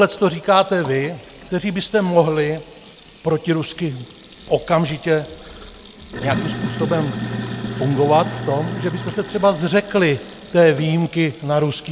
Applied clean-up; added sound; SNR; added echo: none; Sink (filling or washing); 11 dB; none.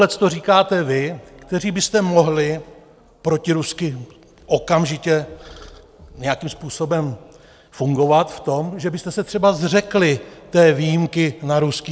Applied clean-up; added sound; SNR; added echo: none; none; none; none.